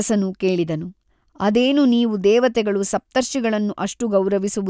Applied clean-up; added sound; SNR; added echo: none; none; none; none.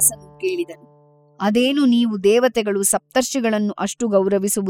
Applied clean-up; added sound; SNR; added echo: classical method spectral subtraction.